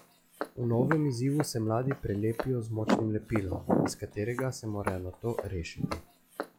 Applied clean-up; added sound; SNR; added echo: classical method log-MMSE.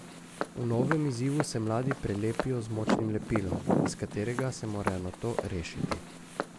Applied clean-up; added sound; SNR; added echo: none; Walk, footsteps; 2 dB; none.